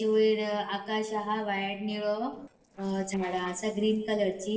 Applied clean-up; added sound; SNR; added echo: neural separator model SepFormer DNS4.